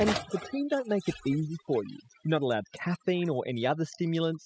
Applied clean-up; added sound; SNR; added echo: classical method spectral subtraction.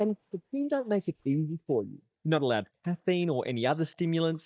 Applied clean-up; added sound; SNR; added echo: neural mask model DeepFilterNet 3.